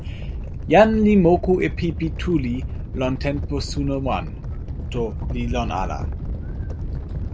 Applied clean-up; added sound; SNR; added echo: none; Animal; 5 dB; none.